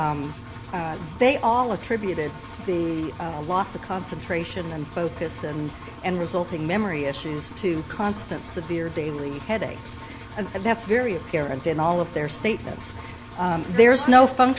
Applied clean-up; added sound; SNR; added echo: none; Engine; 14 dB; none.